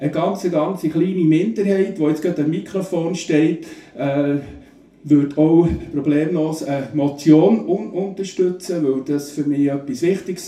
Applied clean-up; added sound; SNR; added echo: none; none; none; reverberation time 0.3 s.